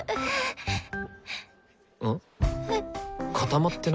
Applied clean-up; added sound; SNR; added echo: none; none; none; none.